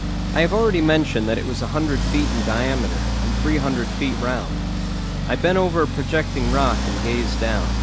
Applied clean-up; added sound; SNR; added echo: none; Accelerating, revving, vroom; 0 dB; none.